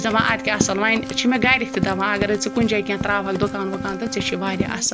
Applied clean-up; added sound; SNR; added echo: none; Run + Wind instrument, woodwind instrument; 6 dB; none.